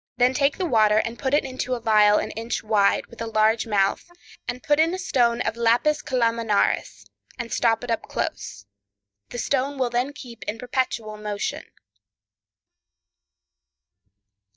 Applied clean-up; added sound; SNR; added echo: neural mask model DeepFilterNet 3.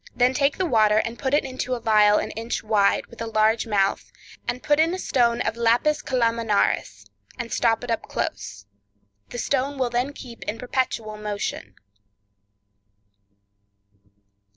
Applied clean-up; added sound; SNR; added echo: none; none; none; none.